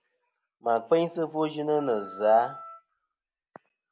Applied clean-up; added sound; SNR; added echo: none; Wind instrument, woodwind instrument; 17 dB; none.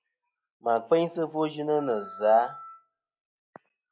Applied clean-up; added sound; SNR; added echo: classical method log-MMSE.